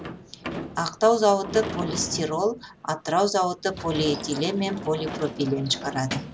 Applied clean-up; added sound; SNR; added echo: none; Sliding door / Slam; 10 dB; none.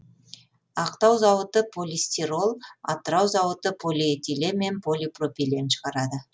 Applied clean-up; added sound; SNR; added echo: none; none; none; none.